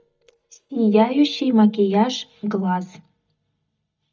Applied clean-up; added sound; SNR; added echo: neural mask model DeepFilterNet 3.